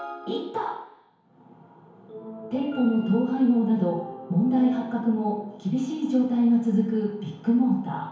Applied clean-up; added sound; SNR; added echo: none; none; none; reverberation time 1.0 s.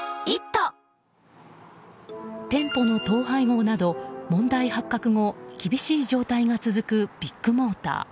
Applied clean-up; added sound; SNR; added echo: none; none; none; none.